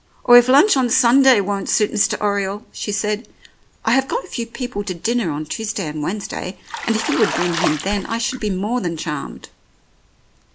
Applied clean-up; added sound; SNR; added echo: none; Bathtub (filling or washing); 7 dB; none.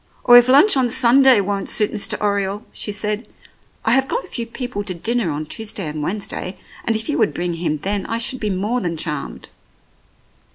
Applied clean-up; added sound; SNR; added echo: none; none; none; none.